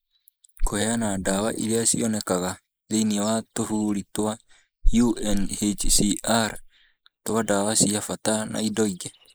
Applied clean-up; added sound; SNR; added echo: neural mask model Resemble Enhance denoiser.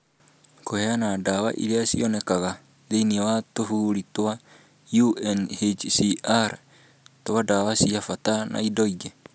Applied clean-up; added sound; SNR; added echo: none; none; none; none.